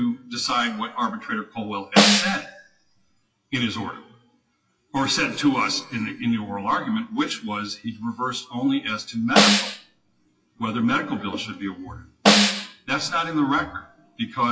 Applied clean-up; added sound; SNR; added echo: classical method WPE with log-MMSE.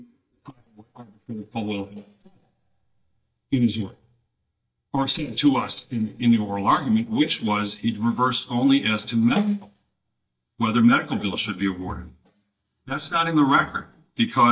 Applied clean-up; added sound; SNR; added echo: neural mask model DeepFilterNet 3.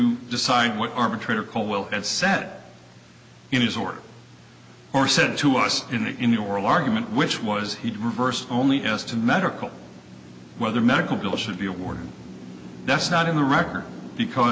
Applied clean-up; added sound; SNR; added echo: none; none; none; none.